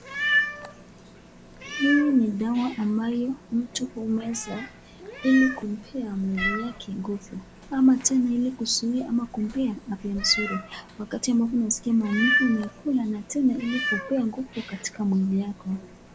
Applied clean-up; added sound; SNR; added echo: none; Meow; 8 dB; none.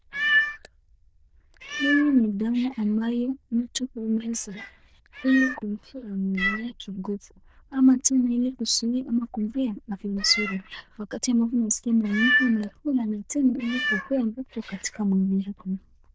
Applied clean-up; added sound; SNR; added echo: neural diffusion model UNIVERSE++.